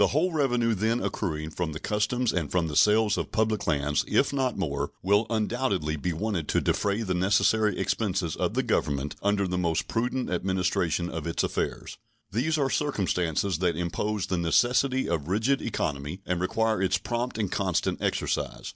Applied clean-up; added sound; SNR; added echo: none; none; none; none.